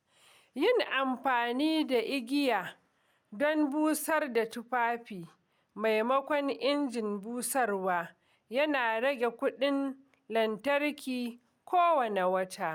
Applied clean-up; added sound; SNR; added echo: none; none; none; none.